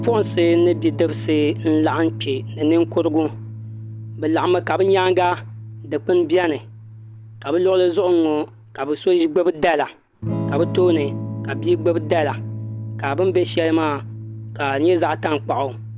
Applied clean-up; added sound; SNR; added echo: none; Electric guitar / Strum; 10 dB; none.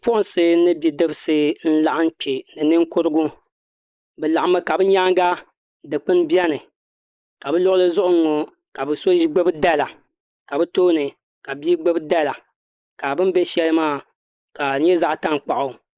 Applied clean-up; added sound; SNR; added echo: neural mask model Resemble Enhance denoiser.